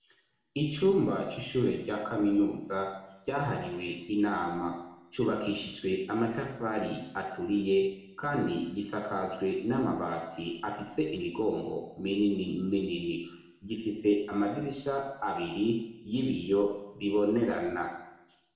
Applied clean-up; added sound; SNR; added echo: none; none; none; reverberation time 0.8 s.